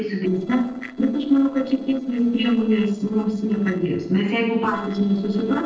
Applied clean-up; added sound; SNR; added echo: neural separator model SepFormer DNS4.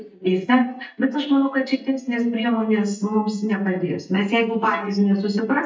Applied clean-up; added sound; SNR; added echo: neural mask model DeepFilterNet 3.